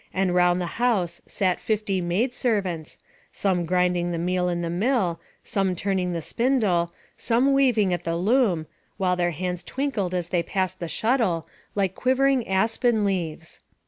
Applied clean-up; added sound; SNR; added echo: none; none; none; none.